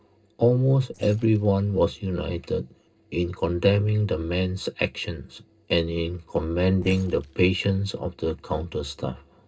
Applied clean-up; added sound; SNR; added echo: neural separator model SepFormer DNS4.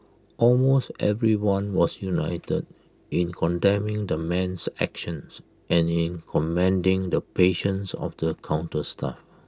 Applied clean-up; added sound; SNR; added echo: none; none; none; none.